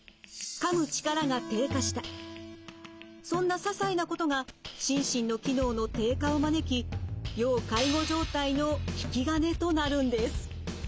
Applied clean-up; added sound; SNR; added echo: none; none; none; none.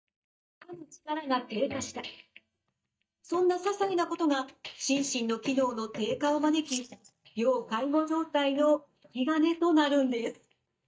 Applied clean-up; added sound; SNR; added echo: neural mask model DeepFilterNet 3.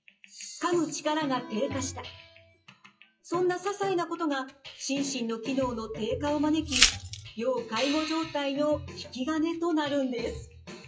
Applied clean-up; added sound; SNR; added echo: classical method WPE with log-MMSE.